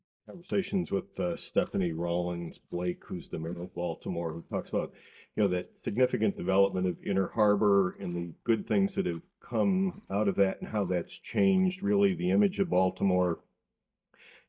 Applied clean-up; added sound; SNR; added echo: neural mask model DeepFilterNet 3.